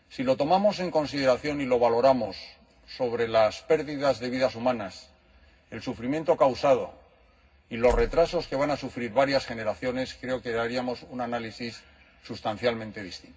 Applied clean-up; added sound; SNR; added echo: none; Tools; 11 dB; reverberation time 0.4 s.